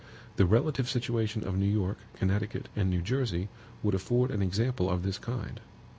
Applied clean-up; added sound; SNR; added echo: none; none; none; none.